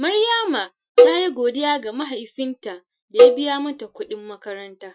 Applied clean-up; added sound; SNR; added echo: classical method Wiener filter.